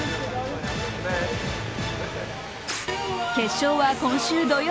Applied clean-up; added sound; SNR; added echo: none; Domestic sounds, home sounds; 16 dB; none.